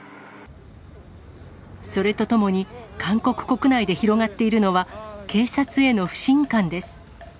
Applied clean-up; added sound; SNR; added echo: none; none; none; none.